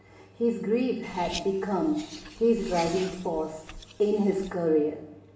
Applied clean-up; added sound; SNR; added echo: none; Car; 15 dB; reverberation time 0.8 s.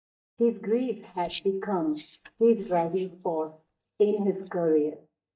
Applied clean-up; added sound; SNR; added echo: neural mask model DeepFilterNet 3.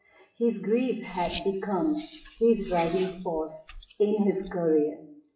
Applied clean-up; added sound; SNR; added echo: classical method WPE with log-MMSE.